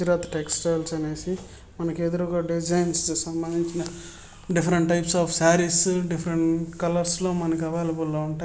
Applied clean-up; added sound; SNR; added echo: none; none; none; none.